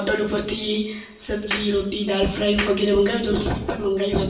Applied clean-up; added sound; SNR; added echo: none; Clapping; 12 dB; reverberation time 0.8 s.